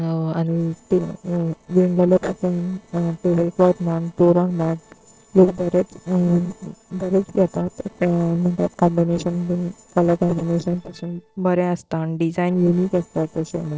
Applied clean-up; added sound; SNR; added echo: neural separator model SepFormer DNS4.